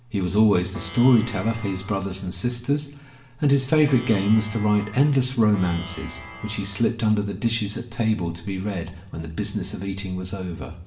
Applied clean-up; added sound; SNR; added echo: none; Plucked string instrument; 17 dB; reverberation time 0.6 s.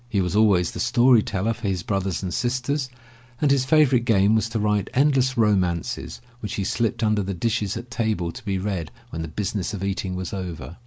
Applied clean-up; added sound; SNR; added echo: none; none; none; none.